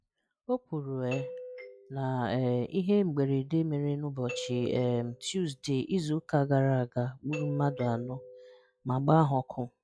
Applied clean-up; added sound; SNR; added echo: classical method log-MMSE.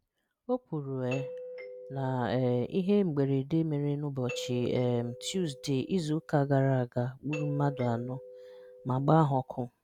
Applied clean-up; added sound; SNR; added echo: none; Doorbell; 14 dB; none.